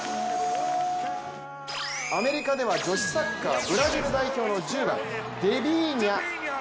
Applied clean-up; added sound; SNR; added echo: none; none; none; none.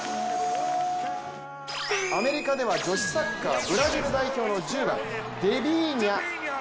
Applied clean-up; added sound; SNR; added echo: none; Gong; 13 dB; none.